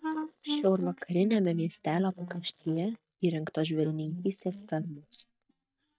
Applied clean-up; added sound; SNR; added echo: neural mask model DeepFilterNet 3.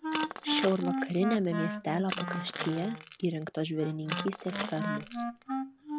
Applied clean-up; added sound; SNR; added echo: none; Wind instrument, woodwind instrument + Crushing; 3 dB; none.